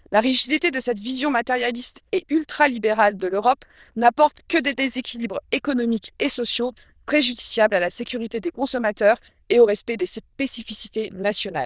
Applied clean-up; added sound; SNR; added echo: neural diffusion model UNIVERSE++.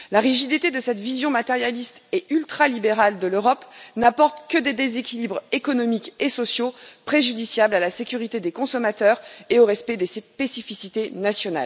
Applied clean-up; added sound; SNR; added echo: none; none; none; none.